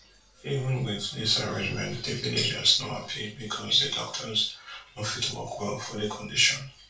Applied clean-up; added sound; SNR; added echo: none; none; none; reverberation time 0.3 s.